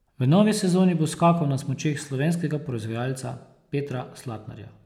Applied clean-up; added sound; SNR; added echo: none; none; none; none.